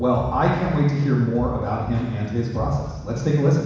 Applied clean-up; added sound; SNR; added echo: none; none; none; reverberation time 1.1 s.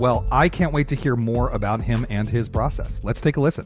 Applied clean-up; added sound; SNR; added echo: none; none; none; none.